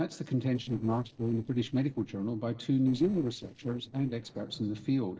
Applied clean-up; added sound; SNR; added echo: neural separator model SepFormer DNS4.